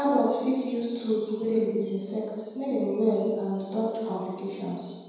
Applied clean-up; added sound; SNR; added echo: none; none; none; reverberation time 1.2 s.